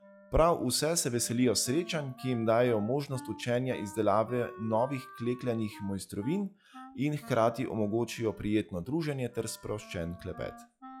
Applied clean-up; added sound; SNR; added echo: classical method log-MMSE.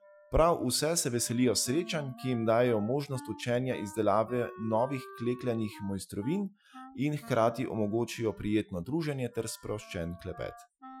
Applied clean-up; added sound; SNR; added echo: classical method Wiener filter.